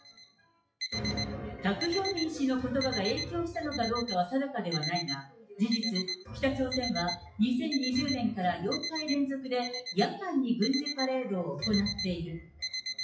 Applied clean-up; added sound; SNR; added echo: classical method WPE with log-MMSE.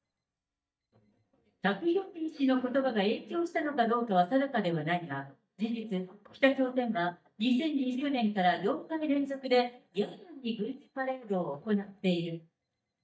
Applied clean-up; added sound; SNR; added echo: neural mask model DeepFilterNet 3.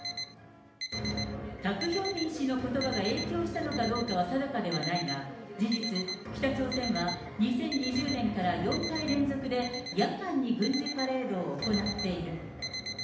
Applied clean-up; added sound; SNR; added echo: none; Alarm; 9 dB; reverberation time 0.8 s.